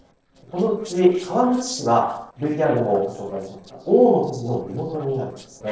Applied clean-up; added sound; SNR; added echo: neural separator model SepFormer DNS4.